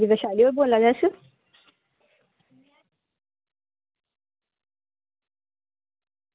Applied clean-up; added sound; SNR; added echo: none; none; none; none.